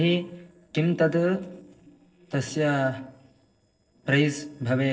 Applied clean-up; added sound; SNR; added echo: neural separator model SepFormer DNS4.